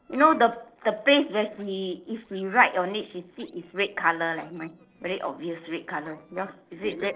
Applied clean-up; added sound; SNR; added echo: neural separator model SepFormer DNS4.